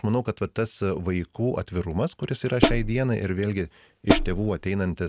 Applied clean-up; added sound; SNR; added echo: none; Hi-hat; -4 dB; none.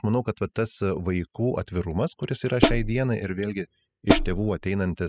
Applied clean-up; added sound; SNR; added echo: classical method spectral subtraction.